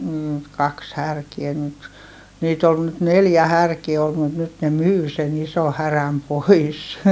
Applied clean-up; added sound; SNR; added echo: none; none; none; none.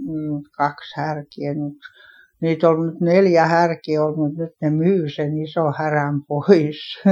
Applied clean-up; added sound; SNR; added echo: classical method Wiener filter.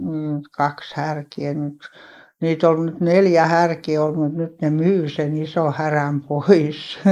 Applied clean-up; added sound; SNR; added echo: neural mask model Resemble Enhance denoiser.